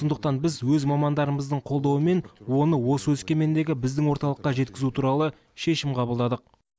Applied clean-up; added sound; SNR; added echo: none; none; none; none.